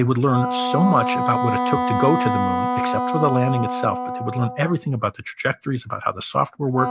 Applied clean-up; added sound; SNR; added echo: none; Wind instrument, woodwind instrument; 3 dB; none.